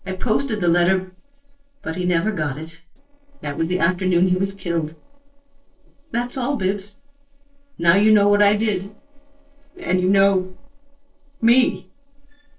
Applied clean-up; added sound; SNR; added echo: neural separator model SepFormer DNS4.